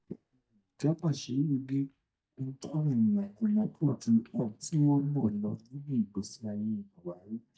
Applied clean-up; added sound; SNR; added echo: neural mask model DeepFilterNet 3.